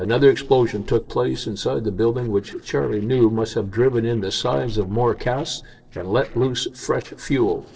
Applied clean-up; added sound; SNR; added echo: neural separator model SepFormer DNS4.